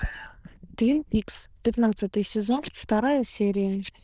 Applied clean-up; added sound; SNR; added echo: neural diffusion model UNIVERSE++.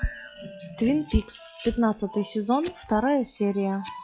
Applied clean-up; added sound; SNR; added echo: classical method log-MMSE.